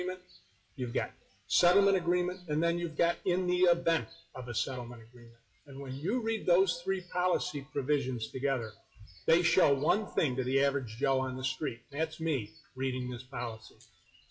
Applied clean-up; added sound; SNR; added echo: classical method WPE with log-MMSE.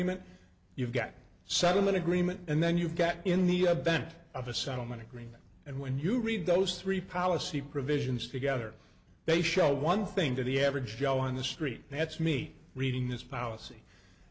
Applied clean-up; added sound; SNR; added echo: none; none; none; none.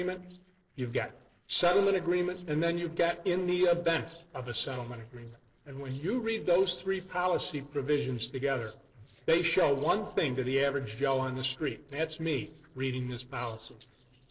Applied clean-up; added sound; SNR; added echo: neural separator model SepFormer DNS4.